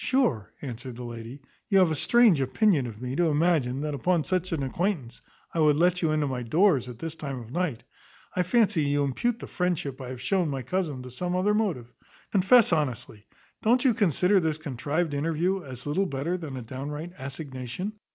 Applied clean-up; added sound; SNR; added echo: none; none; none; none.